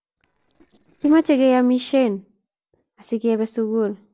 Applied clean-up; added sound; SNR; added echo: neural separator model SepFormer DNS4.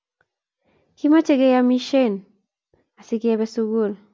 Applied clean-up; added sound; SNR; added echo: none; none; none; none.